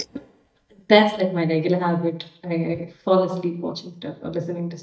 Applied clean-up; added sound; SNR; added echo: neural mask model DeepFilterNet 3.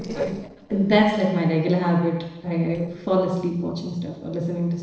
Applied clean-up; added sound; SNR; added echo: neural separator model SepFormer DNS4.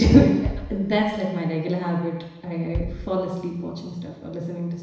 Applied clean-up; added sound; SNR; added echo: none; Bass drum; 12 dB; reverberation time 1.0 s.